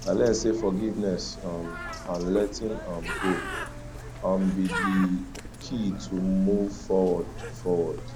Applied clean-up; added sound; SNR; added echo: none; Bird; 9 dB; none.